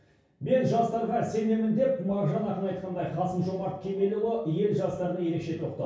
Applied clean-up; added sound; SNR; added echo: none; none; none; reverberation time 0.6 s.